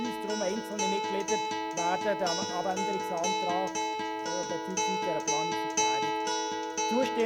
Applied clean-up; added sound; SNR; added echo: none; Acoustic guitar; -3 dB; none.